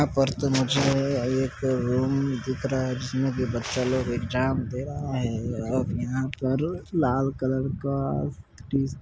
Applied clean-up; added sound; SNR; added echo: none; none; none; none.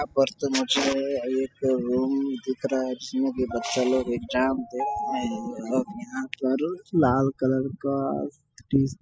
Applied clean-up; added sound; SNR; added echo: classical method spectral subtraction.